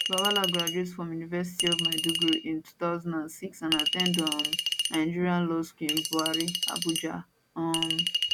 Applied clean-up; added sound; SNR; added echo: none; Chink, clink; 1 dB; none.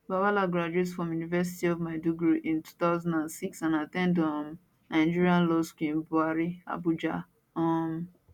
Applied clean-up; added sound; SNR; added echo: none; none; none; none.